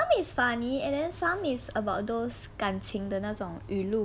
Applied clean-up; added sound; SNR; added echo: none; none; none; none.